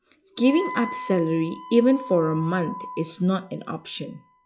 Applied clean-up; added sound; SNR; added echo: classical method log-MMSE.